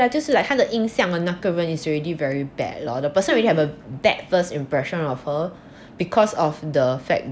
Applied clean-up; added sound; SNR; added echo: none; none; none; none.